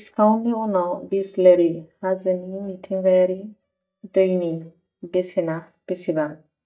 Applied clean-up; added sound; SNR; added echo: neural mask model DeepFilterNet 3.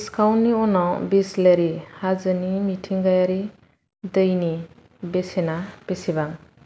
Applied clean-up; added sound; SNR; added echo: none; none; none; none.